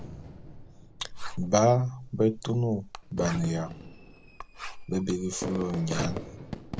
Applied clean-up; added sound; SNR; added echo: none; Fireworks + Writing; 9 dB; none.